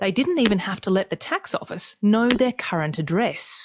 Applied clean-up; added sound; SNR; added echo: classical method log-MMSE.